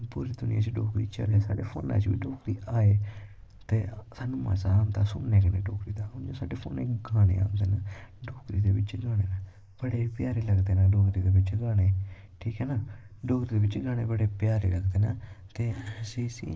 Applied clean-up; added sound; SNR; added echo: neural mask model Resemble Enhance denoiser.